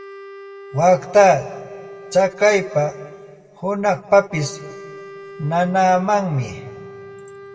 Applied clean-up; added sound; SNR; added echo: none; Wind instrument, woodwind instrument; 19 dB; reverberation time 1.3 s.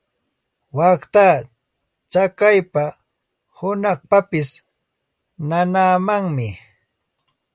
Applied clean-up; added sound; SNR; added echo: none; none; none; none.